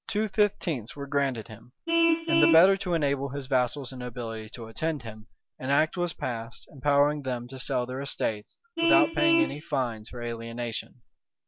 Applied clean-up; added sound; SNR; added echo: none; Vehicle horn, car horn, honking; 5 dB; none.